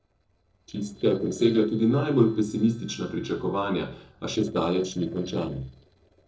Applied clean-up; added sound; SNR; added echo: neural separator model SepFormer DNS4.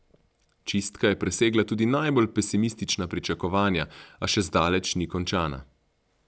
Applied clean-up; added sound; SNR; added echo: none; none; none; none.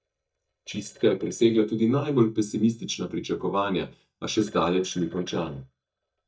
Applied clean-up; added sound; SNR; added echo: neural mask model DeepFilterNet 3.